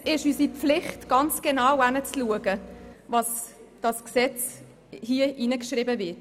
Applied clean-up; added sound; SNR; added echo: none; Printer; 20 dB; none.